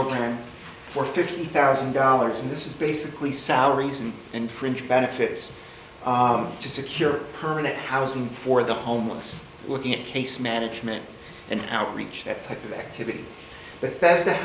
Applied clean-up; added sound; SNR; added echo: none; none; none; none.